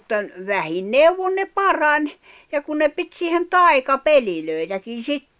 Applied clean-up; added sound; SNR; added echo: none; none; none; none.